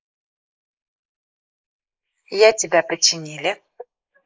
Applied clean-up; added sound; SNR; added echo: neural mask model Resemble Enhance denoiser.